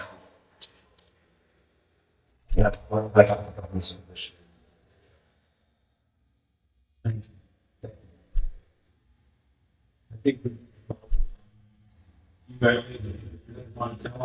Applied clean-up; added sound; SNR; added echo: neural mask model DeepFilterNet 3.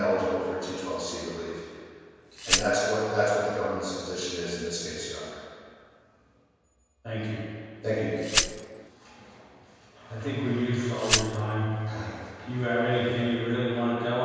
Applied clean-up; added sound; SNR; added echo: none; Glass; 3 dB; reverberation time 1.9 s.